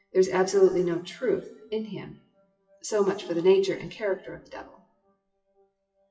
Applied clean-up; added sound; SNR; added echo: classical method WPE with log-MMSE.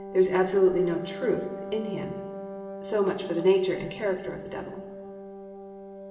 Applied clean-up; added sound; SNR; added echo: none; Wind instrument, woodwind instrument; 11 dB; reverberation time 1.3 s.